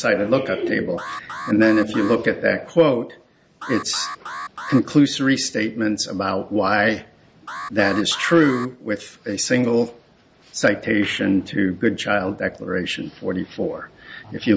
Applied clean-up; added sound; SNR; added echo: none; Alarm; 12 dB; none.